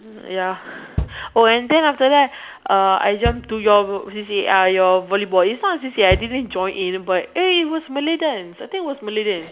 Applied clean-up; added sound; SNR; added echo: none; Bass drum; 14 dB; none.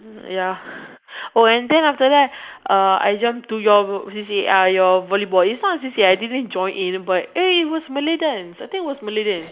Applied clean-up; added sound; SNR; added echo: neural mask model Resemble Enhance denoiser.